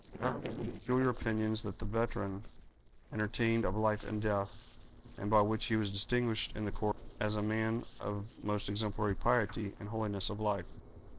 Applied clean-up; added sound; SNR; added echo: neural separator model SepFormer DNS4.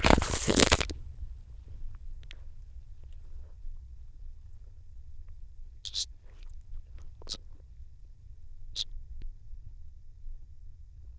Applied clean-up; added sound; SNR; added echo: neural diffusion model UNIVERSE++.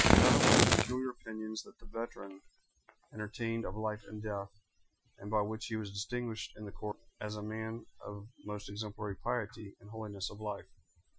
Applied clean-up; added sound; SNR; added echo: classical method Wiener filter.